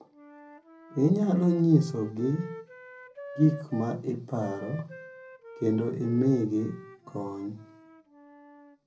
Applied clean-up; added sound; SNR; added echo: none; Wind instrument, woodwind instrument; 18 dB; reverberation time 0.4 s.